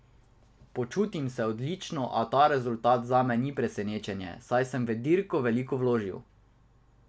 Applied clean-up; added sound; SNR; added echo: none; none; none; none.